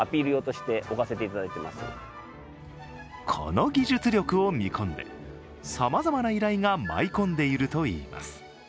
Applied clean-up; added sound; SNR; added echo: none; none; none; none.